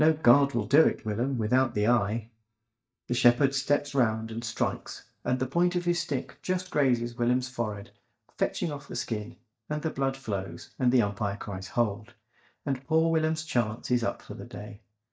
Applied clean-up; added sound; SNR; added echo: neural mask model DeepFilterNet 3.